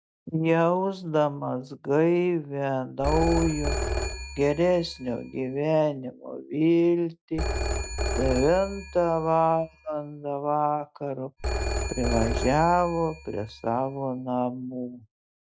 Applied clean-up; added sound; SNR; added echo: none; Telephone; 5 dB; none.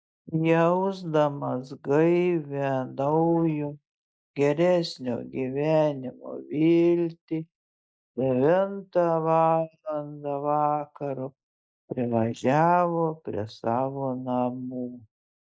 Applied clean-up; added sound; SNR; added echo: neural mask model Resemble Enhance denoiser.